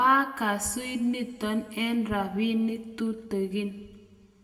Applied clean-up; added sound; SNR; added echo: none; none; none; reverberation time 1.0 s.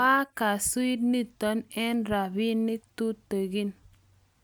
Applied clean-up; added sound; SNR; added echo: none; none; none; none.